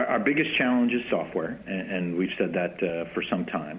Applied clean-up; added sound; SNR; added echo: none; none; none; none.